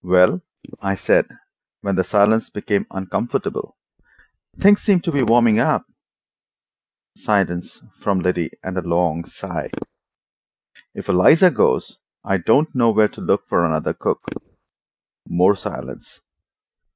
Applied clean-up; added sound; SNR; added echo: neural mask model Resemble Enhance denoiser.